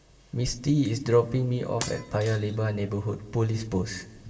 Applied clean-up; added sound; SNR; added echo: none; Shatter; 14 dB; reverberation time 2.0 s.